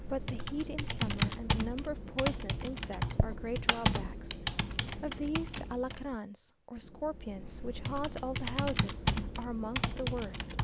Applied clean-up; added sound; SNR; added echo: none; Computer keyboard; -5 dB; none.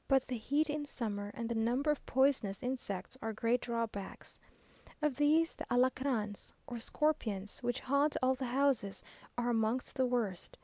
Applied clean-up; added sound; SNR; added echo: none; none; none; none.